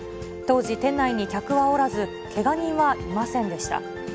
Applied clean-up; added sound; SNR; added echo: none; Telephone; 12 dB; none.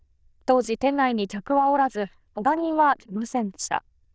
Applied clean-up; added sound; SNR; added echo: neural diffusion model UNIVERSE++.